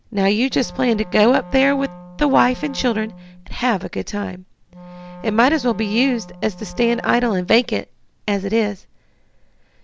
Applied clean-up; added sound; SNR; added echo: none; Wind instrument, woodwind instrument; 17 dB; none.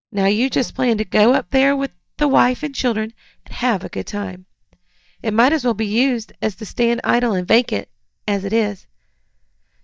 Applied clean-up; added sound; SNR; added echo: neural mask model DeepFilterNet 3.